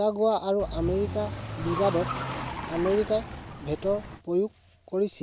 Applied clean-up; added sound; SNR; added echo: none; Car; 6 dB; none.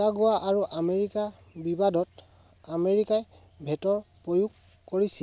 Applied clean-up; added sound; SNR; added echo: none; none; none; none.